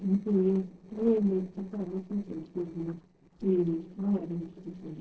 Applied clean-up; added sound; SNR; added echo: neural separator model SepFormer DNS4.